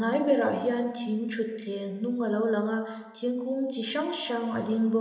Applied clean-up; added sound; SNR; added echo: none; none; none; reverberation time 1.4 s.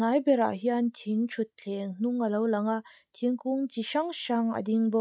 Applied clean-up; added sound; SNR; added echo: none; none; none; none.